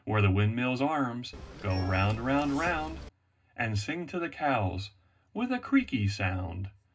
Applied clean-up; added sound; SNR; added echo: none; Zipper (clothing) / Telephone; 12 dB; reverberation time 0.2 s.